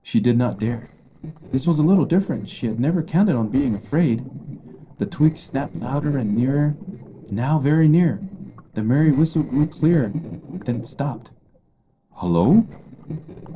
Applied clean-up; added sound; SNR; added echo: neural separator model SepFormer DNS4.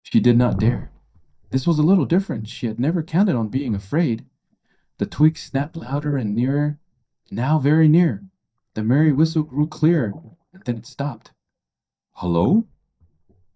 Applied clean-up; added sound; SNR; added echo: neural mask model DeepFilterNet 3.